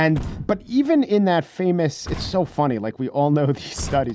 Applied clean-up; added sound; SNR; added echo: none; Truck; 15 dB; none.